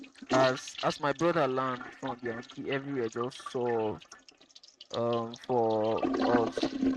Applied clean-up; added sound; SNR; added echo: neural mask model RNNoise.